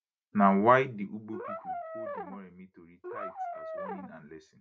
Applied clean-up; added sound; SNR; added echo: none; Brass instrument; 9 dB; none.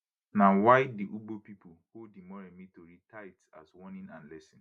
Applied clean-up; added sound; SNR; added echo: none; none; none; none.